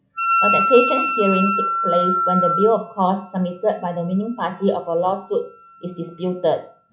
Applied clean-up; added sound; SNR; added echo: classical method log-MMSE.